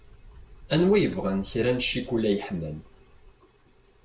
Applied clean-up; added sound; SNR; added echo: none; Wind; 20 dB; none.